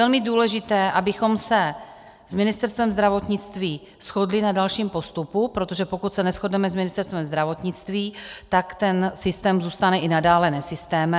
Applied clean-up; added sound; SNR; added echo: none; none; none; none.